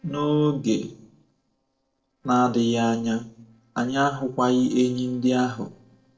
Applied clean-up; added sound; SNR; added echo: neural separator model SepFormer DNS4.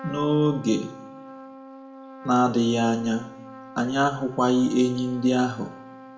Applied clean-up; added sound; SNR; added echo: none; Trumpet; 17 dB; reverberation time 0.6 s.